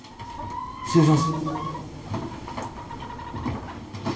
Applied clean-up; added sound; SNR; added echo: none; Chicken, rooster; 8 dB; reverberation time 2.5 s.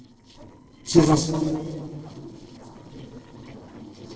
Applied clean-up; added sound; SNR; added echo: neural separator model SepFormer DNS4.